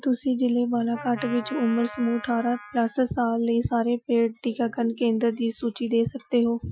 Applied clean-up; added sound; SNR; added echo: classical method Wiener filter.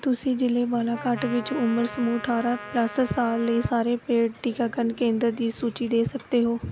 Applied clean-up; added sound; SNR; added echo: none; Trumpet; 15 dB; none.